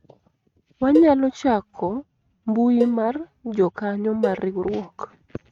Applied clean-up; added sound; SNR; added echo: neural mask model RNNoise.